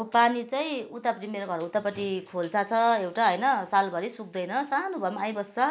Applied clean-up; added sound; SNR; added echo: none; none; none; none.